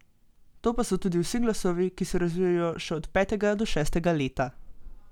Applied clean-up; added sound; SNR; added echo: none; none; none; none.